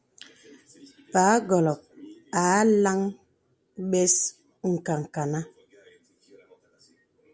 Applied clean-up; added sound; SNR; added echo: none; none; none; none.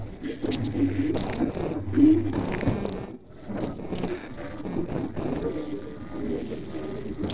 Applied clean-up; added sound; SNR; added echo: neural separator model SepFormer DNS4.